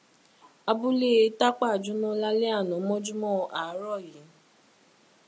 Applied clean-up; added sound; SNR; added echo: none; none; none; none.